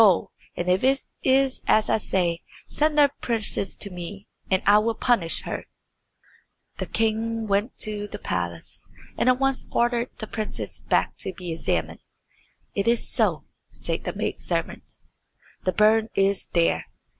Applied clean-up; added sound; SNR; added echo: none; none; none; none.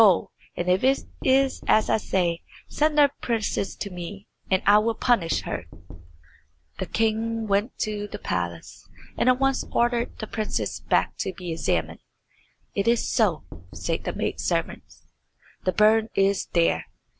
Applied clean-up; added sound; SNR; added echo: none; Knock; 18 dB; none.